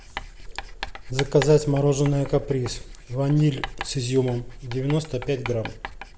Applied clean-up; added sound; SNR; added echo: none; Writing; 12 dB; none.